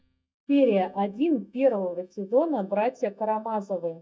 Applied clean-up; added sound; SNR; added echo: neural mask model DeepFilterNet 3.